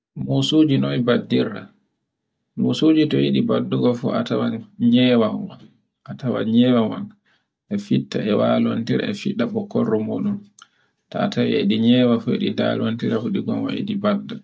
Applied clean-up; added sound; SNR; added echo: none; none; none; none.